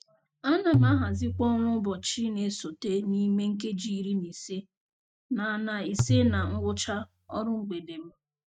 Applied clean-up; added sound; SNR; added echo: neural mask model RNNoise.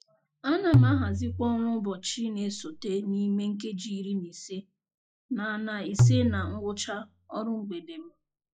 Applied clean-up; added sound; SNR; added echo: classical method log-MMSE.